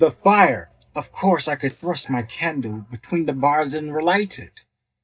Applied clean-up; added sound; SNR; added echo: neural mask model DeepFilterNet 3.